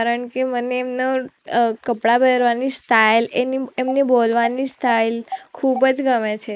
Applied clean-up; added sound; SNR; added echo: neural mask model Resemble Enhance denoiser.